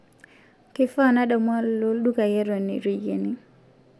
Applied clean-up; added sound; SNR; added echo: none; none; none; none.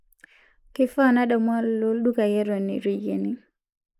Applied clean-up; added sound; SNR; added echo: neural mask model Resemble Enhance denoiser.